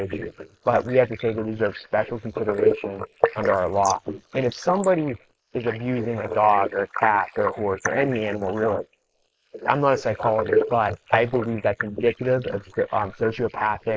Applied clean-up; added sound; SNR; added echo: neural mask model Resemble Enhance denoiser.